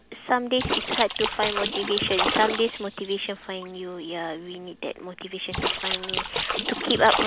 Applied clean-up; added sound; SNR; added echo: none; Splash, splatter; 3 dB; none.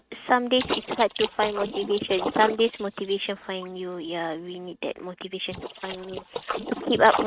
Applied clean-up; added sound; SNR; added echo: neural mask model RNNoise.